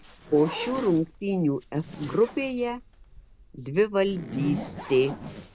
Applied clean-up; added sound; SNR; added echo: none; Zipper (clothing); 12 dB; none.